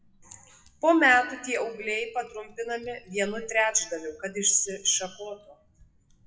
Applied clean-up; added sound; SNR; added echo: classical method WPE with log-MMSE.